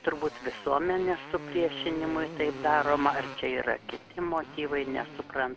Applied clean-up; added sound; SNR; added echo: none; Motorcycle; 13 dB; none.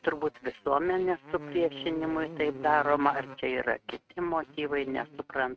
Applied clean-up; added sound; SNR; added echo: neural mask model RNNoise.